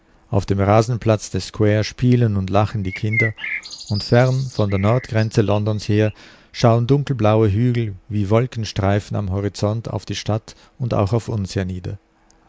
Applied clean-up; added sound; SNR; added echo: none; Bird; 11 dB; none.